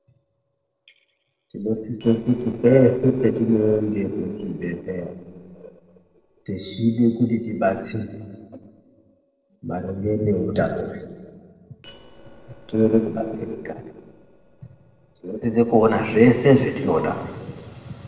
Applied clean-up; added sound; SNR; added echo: neural separator model SepFormer DNS4.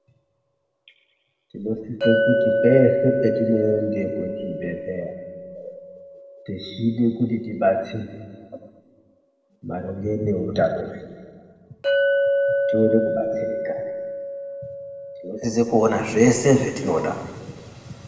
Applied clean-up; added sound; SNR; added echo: none; Chink, clink; 3 dB; reverberation time 1.9 s.